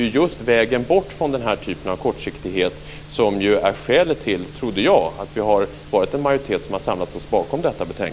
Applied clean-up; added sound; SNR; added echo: none; none; none; none.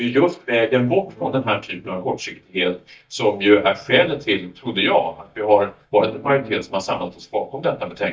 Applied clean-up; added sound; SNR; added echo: neural mask model DeepFilterNet 3.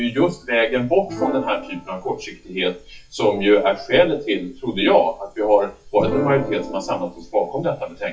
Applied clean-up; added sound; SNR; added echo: classical method WPE with log-MMSE.